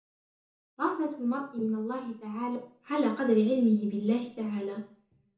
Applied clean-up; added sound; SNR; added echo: none; none; none; reverberation time 0.7 s.